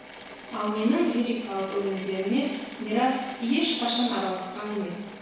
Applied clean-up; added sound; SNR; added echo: none; Drill / Mechanisms; 15 dB; reverberation time 1.1 s.